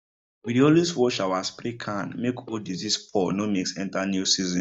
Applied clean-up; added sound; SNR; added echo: neural mask model DeepFilterNet 3.